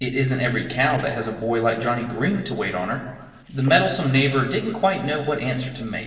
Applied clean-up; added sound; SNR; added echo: neural separator model SepFormer DNS4.